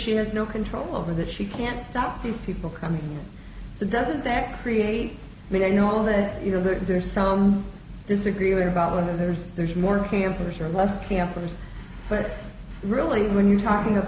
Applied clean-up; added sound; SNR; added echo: none; none; none; none.